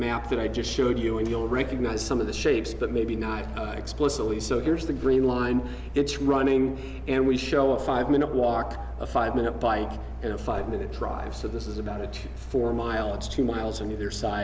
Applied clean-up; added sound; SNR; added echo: none; none; none; none.